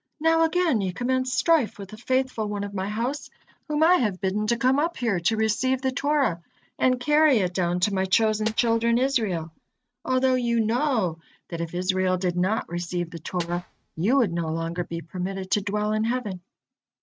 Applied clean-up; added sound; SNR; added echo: neural mask model RNNoise.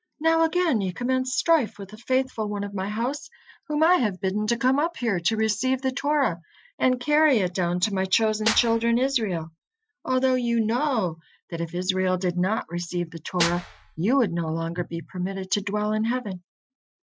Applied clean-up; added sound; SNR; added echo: classical method Wiener filter.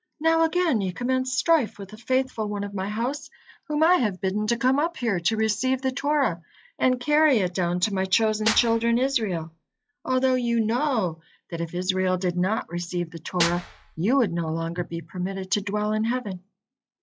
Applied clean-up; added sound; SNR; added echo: classical method log-MMSE.